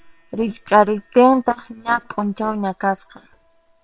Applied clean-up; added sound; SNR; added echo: neural separator model SepFormer WHAM!.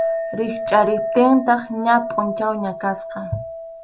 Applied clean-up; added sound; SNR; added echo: none; Chink, clink; 6 dB; none.